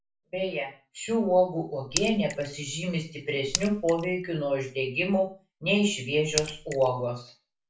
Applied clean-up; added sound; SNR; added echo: none; Raindrop / Splash, splatter; 7 dB; reverberation time 0.3 s.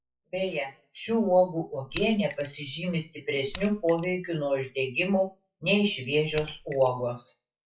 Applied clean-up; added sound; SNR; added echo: classical method WPE with log-MMSE.